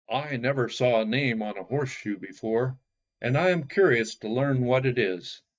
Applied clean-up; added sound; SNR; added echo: neural mask model DeepFilterNet 3.